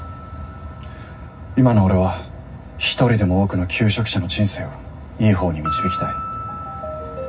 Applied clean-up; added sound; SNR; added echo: none; Piano; 13 dB; reverberation time 0.4 s.